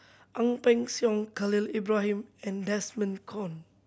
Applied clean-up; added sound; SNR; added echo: none; none; none; none.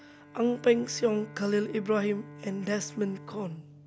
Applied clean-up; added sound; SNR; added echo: none; Bowed string instrument; 17 dB; none.